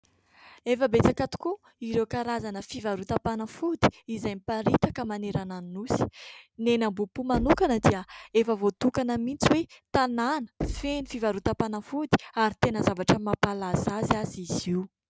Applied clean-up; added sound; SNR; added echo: none; Knock; 12 dB; none.